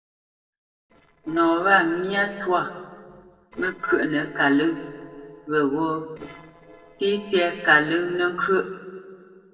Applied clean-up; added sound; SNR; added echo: neural separator model SepFormer DNS4.